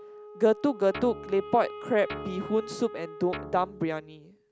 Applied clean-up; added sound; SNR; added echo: none; Wind instrument, woodwind instrument + Guitar; 13 dB; none.